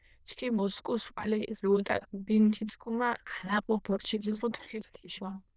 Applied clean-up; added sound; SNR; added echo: neural diffusion model UNIVERSE++.